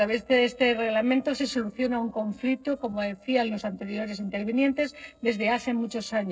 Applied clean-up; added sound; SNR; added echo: neural separator model SepFormer DNS4.